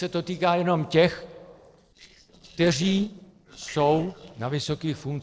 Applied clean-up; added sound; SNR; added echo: neural separator model SepFormer DNS4.